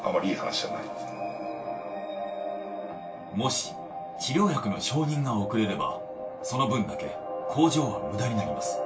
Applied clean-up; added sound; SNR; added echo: none; none; none; reverberation time 0.2 s.